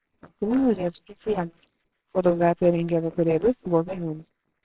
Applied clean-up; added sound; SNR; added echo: neural separator model SepFormer WHAMR!.